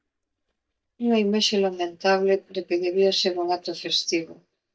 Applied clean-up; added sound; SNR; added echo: neural mask model DeepFilterNet 3.